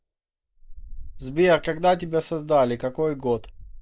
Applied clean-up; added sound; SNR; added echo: neural mask model Resemble Enhance denoiser.